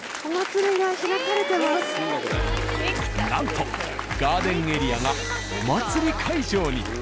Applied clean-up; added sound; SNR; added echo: none; Applause; 8 dB; none.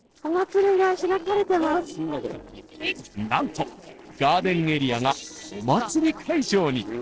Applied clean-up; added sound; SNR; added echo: neural separator model SepFormer DNS4.